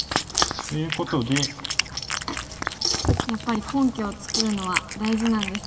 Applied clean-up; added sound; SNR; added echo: none; Cat; 3 dB; reverberation time 2.4 s.